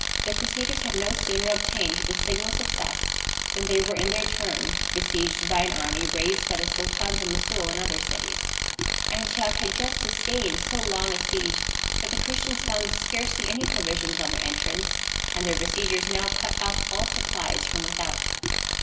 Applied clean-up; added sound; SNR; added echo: none; Tools; -5 dB; reverberation time 1.0 s.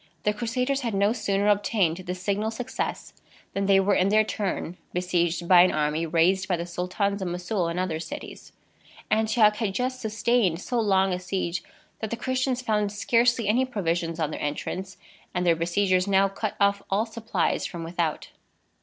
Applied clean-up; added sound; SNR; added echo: none; none; none; none.